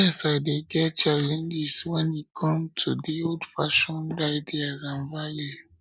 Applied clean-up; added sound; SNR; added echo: none; none; none; none.